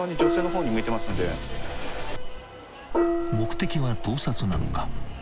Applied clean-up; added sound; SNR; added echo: none; Gong; -3 dB; none.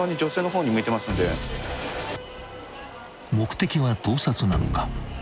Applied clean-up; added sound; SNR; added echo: none; none; none; none.